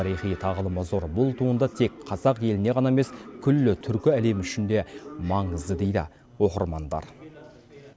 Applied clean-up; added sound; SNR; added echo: none; none; none; none.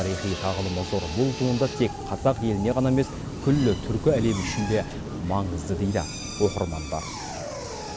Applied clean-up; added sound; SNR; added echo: none; Waves, surf / Wind + Drill; 8 dB; none.